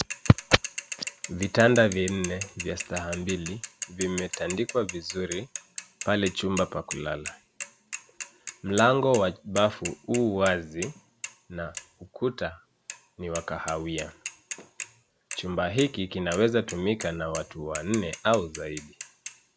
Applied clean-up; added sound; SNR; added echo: none; Mechanisms / Bicycle; 12 dB; none.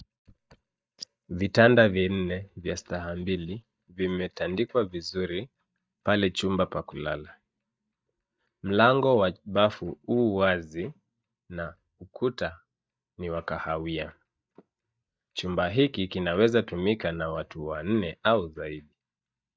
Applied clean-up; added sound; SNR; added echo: neural mask model DeepFilterNet 3.